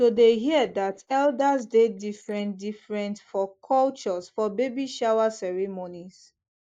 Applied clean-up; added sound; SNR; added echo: neural mask model Resemble Enhance denoiser.